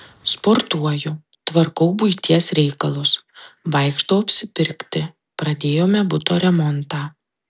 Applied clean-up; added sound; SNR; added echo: none; none; none; none.